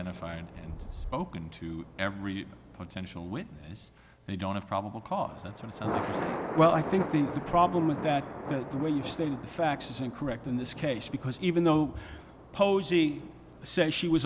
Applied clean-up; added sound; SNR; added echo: none; Thunder; 11 dB; none.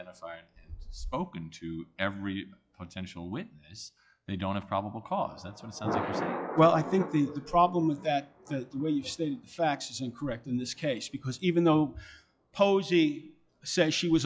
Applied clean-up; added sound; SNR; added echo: classical method log-MMSE.